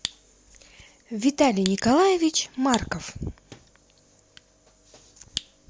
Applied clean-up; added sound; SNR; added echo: none; Fire; 15 dB; none.